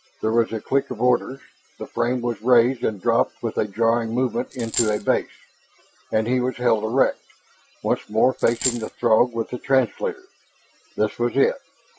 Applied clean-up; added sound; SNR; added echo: classical method log-MMSE.